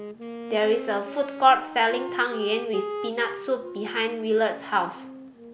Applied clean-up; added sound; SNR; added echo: none; Wind instrument, woodwind instrument; 11 dB; none.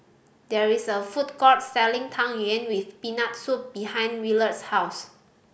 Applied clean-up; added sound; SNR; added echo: none; none; none; none.